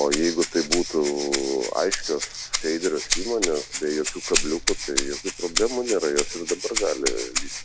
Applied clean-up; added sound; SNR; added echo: none; Rattle (instrument); 2 dB; none.